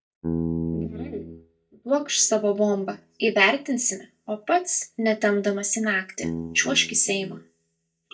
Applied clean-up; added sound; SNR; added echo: neural mask model DeepFilterNet 3.